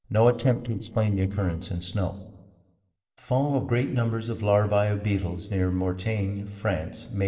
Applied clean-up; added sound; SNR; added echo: neural separator model SepFormer DNS4.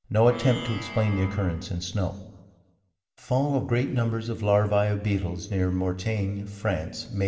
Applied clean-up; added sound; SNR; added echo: none; Plucked string instrument; 13 dB; reverberation time 1.1 s.